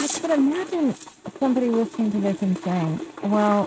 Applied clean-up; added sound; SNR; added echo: neural mask model RNNoise.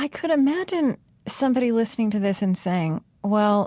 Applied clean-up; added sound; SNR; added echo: none; none; none; none.